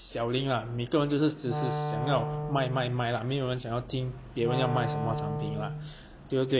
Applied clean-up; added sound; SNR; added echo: none; Wind instrument, woodwind instrument; 4 dB; none.